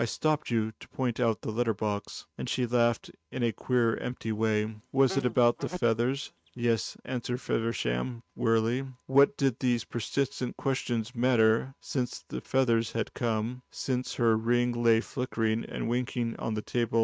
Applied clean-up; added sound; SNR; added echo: neural mask model RNNoise.